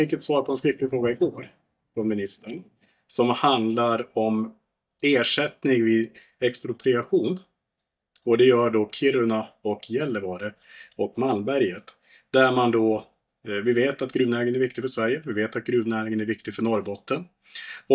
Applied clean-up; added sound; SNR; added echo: neural mask model DeepFilterNet 3.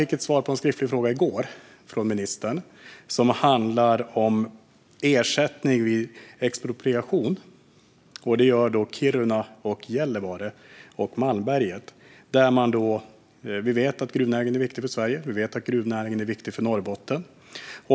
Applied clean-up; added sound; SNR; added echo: none; none; none; none.